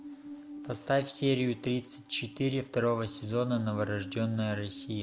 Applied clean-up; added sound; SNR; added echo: none; Musical instrument; 15 dB; none.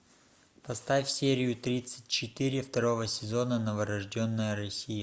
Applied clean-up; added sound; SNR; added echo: none; none; none; none.